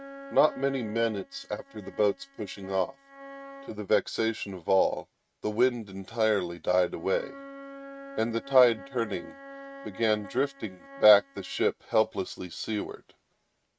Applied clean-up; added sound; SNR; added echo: neural mask model RNNoise.